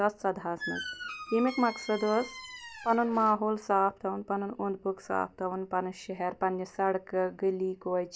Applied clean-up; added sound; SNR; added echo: none; Squeak; 11 dB; none.